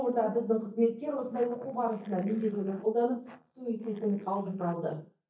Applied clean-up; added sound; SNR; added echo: neural mask model DeepFilterNet 3.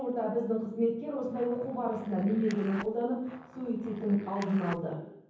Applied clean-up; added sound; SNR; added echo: none; Zipper (clothing); 17 dB; reverberation time 0.9 s.